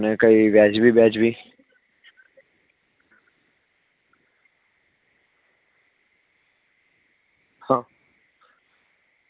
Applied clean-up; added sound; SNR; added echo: none; none; none; none.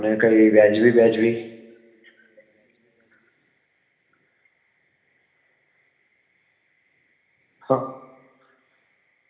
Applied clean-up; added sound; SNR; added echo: none; none; none; reverberation time 1.0 s.